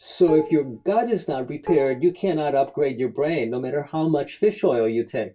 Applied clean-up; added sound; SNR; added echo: none; Dishes, pots, and pans; 14 dB; reverberation time 0.1 s.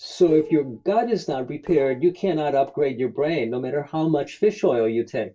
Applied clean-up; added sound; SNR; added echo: neural separator model SepFormer DNS4.